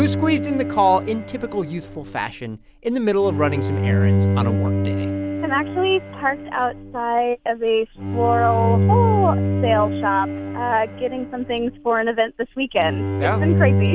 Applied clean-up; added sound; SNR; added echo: none; Bowed string instrument; 1 dB; none.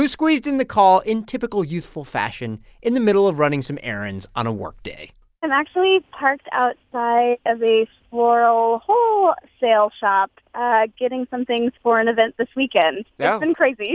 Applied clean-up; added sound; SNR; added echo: none; none; none; none.